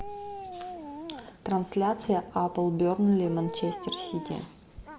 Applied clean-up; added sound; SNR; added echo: none; Dog; 13 dB; none.